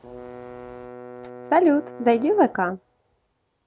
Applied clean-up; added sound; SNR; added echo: none; Bowed string instrument; 17 dB; none.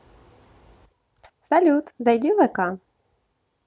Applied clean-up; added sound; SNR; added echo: none; none; none; none.